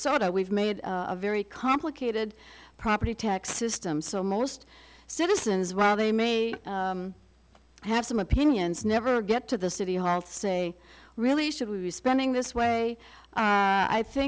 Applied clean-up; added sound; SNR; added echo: none; none; none; none.